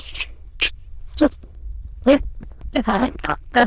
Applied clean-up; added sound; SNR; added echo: neural diffusion model UNIVERSE++.